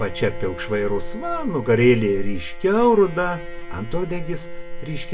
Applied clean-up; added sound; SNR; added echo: none; Bowed string instrument; 17 dB; reverberation time 0.2 s.